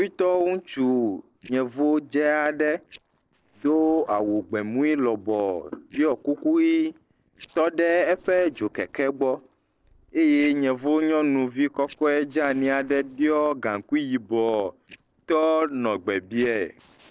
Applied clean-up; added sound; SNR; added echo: neural separator model SepFormer DNS4.